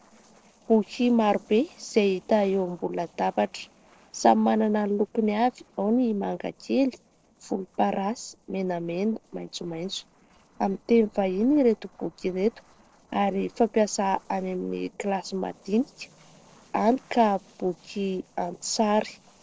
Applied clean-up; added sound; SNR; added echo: neural separator model SepFormer DNS4.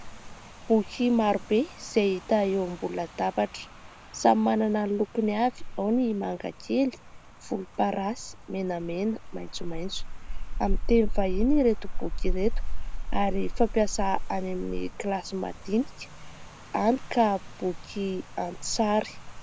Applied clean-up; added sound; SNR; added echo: none; Rain; 3 dB; none.